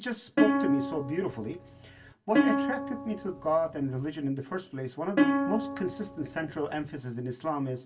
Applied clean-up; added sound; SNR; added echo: none; Plucked string instrument; -3 dB; reverberation time 0.1 s.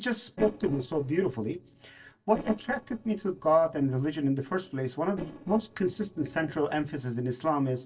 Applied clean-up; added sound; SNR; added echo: neural separator model SepFormer DNS4.